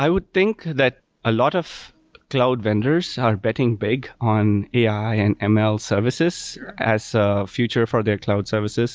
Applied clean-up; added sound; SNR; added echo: none; none; none; none.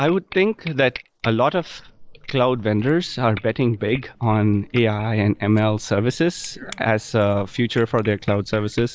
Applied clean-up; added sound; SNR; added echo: neural mask model Resemble Enhance denoiser.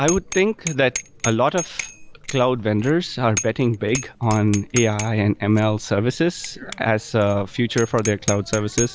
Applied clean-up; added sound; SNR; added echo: none; Bicycle bell; 12 dB; none.